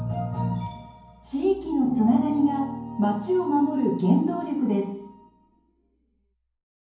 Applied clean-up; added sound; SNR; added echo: none; none; none; reverberation time 0.9 s.